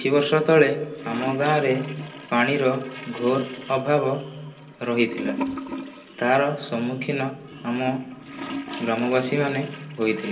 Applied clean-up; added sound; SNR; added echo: none; Toilet flush / Gurgling; 13 dB; reverberation time 0.2 s.